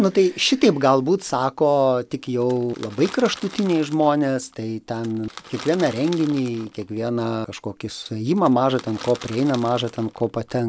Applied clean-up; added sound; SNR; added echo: none; Crackle / Crushing; 19 dB; none.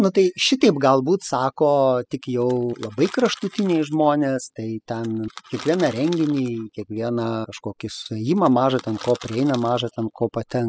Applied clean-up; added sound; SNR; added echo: classical method spectral subtraction.